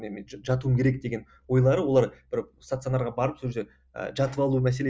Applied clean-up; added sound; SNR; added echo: none; none; none; none.